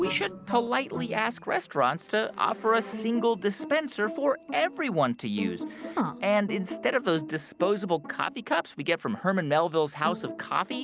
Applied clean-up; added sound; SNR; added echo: none; none; none; none.